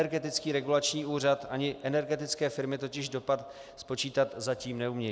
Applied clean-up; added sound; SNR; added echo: none; none; none; none.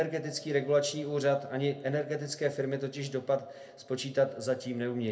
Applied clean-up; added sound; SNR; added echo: none; none; none; reverberation time 0.3 s.